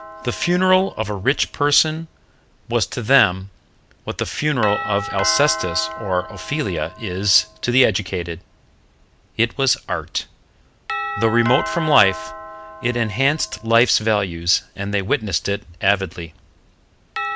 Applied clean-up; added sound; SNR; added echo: none; Doorbell; 11 dB; none.